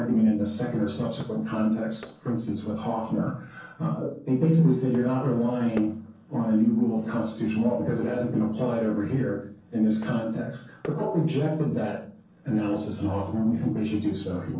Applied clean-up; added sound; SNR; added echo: neural separator model SepFormer DNS4.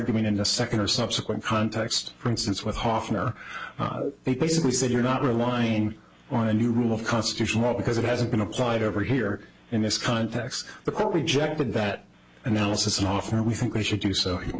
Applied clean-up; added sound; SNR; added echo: none; none; none; none.